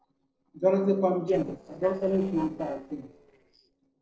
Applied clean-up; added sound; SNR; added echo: neural separator model SepFormer DNS4.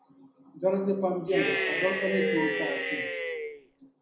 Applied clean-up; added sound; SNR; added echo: none; Cheering; -1 dB; reverberation time 0.5 s.